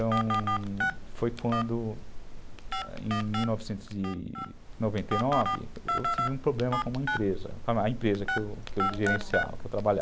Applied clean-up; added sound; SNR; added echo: none; Telephone; 2 dB; none.